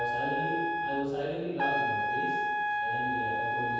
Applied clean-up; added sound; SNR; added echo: none; Trumpet; -5 dB; reverberation time 1.2 s.